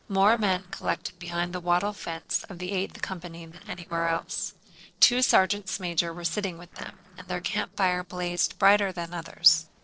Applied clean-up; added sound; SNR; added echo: neural separator model SepFormer DNS4.